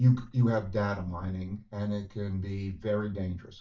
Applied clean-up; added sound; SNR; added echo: neural mask model DeepFilterNet 3.